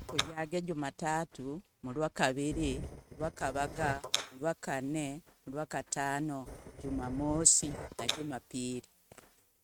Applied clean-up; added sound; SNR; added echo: neural mask model RNNoise.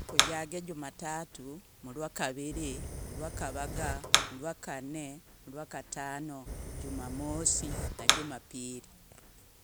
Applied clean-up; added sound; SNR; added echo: none; Fire; -3 dB; none.